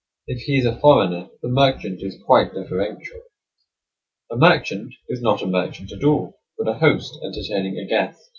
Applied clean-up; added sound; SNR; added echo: none; none; none; none.